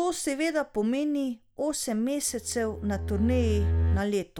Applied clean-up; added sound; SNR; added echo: none; Bowed string instrument; -1 dB; none.